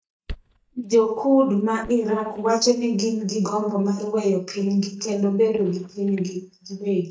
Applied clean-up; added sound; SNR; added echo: neural mask model DeepFilterNet 3.